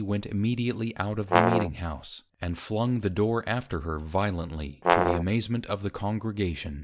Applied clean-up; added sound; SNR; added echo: none; Brass instrument; -2 dB; none.